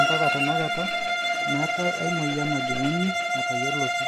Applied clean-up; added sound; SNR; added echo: none; Bowed string instrument; -4 dB; none.